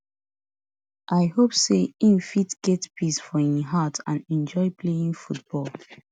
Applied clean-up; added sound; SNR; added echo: none; none; none; none.